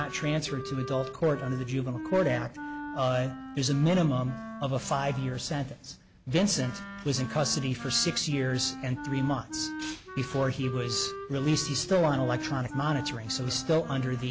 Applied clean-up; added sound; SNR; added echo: none; Wind instrument, woodwind instrument; 11 dB; none.